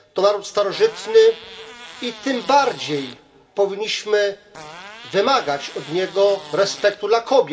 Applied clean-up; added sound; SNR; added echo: none; Fart; 19 dB; reverberation time 0.3 s.